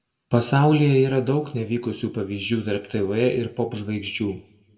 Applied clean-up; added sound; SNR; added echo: none; none; none; reverberation time 0.7 s.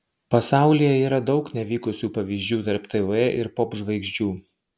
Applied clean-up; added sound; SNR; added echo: none; none; none; none.